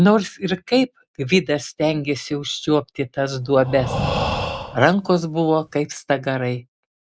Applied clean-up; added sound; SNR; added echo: none; Breathing; 6 dB; none.